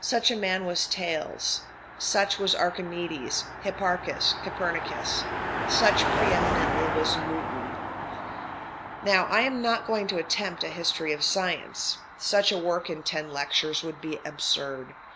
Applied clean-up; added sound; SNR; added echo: none; Car passing by; 5 dB; none.